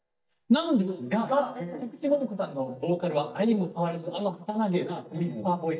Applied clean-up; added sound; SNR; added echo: neural mask model DeepFilterNet 3.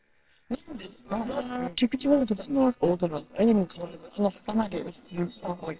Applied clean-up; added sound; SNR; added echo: neural separator model SepFormer WHAMR!.